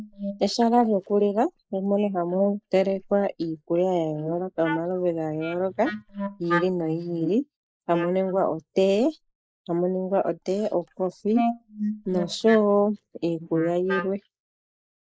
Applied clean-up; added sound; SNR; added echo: neural mask model Resemble Enhance denoiser.